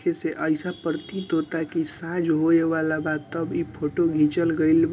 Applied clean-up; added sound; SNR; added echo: none; none; none; none.